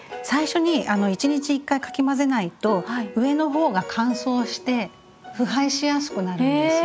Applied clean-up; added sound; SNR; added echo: none; none; none; none.